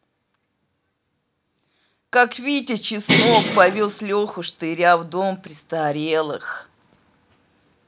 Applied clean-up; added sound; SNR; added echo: none; Bell; -2 dB; none.